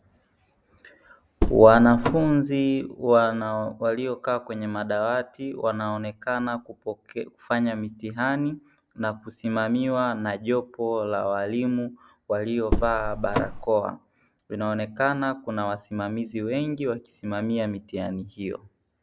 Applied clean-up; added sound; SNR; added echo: none; Car; 1 dB; none.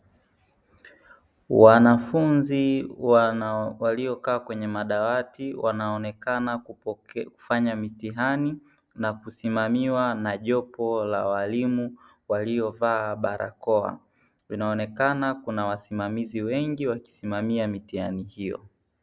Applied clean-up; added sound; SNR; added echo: none; none; none; none.